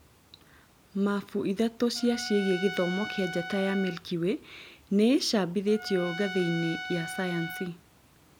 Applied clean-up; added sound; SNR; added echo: none; Trumpet; 11 dB; none.